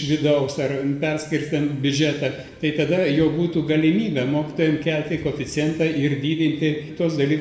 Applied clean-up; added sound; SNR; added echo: none; none; none; reverberation time 0.9 s.